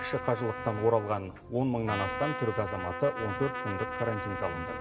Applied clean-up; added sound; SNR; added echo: none; Trumpet; 6 dB; reverberation time 1.9 s.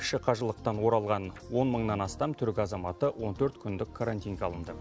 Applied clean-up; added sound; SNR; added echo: none; none; none; none.